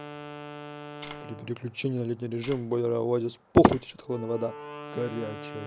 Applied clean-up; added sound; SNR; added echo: none; Tap + Wind instrument, woodwind instrument; 13 dB; none.